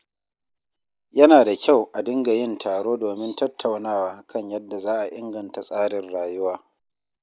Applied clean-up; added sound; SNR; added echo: none; none; none; none.